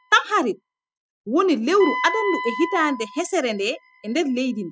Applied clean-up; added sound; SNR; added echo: classical method spectral subtraction.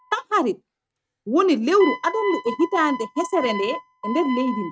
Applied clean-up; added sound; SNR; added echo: neural mask model RNNoise.